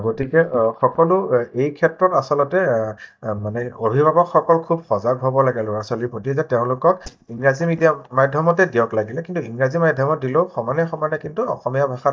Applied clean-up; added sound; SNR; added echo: neural mask model DeepFilterNet 3.